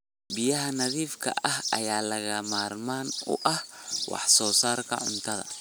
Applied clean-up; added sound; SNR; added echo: none; none; none; none.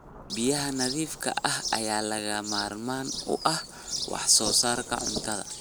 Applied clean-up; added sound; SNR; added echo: none; Rain / Thunderstorm; 16 dB; none.